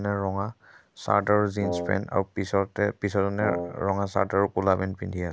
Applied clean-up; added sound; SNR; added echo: none; Wind instrument, woodwind instrument; 6 dB; none.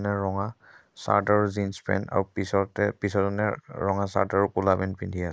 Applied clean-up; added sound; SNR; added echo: neural mask model Resemble Enhance denoiser.